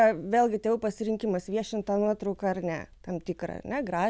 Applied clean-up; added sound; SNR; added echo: none; none; none; none.